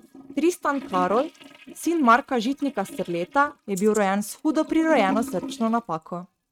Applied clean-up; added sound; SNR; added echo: neural mask model RNNoise.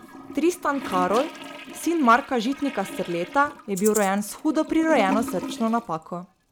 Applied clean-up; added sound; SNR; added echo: none; Toilet flush / Gurgling + Rattle (instrument); 11 dB; none.